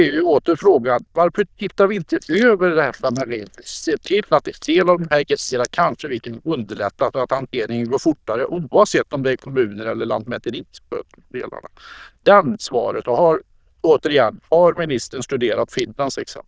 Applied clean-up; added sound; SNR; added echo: neural diffusion model UNIVERSE++.